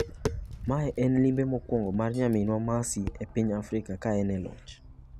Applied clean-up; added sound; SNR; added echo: none; Tap; 11 dB; none.